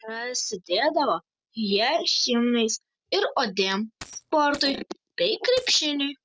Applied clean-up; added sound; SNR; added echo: neural separator model SepFormer DNS4.